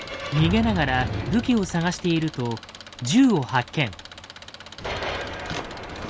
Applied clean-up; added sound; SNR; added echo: none; Engine; 18 dB; none.